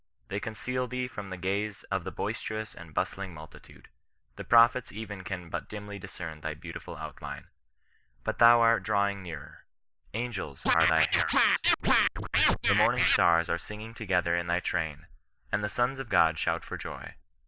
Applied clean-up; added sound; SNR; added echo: neural mask model Resemble Enhance denoiser.